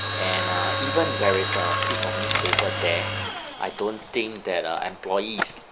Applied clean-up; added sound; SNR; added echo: none; Mechanisms; -3 dB; none.